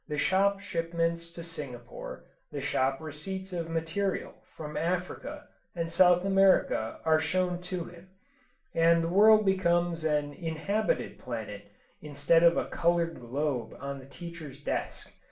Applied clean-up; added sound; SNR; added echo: none; none; none; reverberation time 0.3 s.